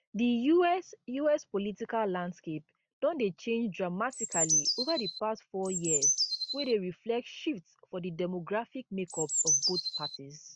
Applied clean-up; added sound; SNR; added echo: none; Bird; -2 dB; none.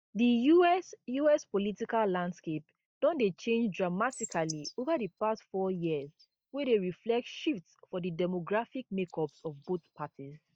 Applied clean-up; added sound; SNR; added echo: neural mask model DeepFilterNet 3.